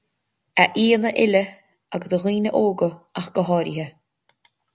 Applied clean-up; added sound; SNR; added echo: none; none; none; none.